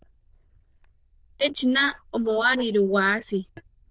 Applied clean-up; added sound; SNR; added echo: neural diffusion model UNIVERSE++.